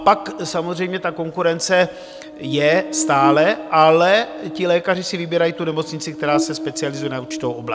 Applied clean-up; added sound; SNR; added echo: none; Buzz; 10 dB; none.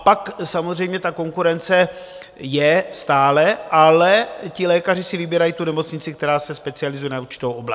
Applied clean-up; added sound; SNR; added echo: none; none; none; none.